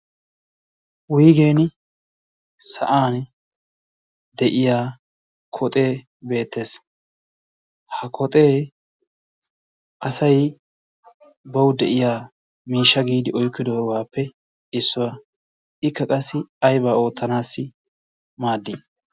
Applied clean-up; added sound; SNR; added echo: none; none; none; none.